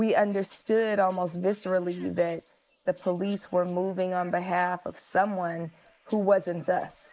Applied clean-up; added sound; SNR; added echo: neural mask model Resemble Enhance denoiser.